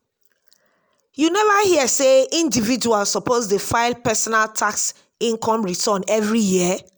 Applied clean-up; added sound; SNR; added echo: none; none; none; none.